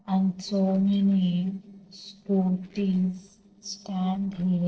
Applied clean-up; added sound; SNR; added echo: neural separator model SepFormer DNS4.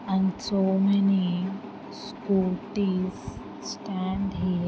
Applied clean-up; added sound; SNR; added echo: none; none; none; none.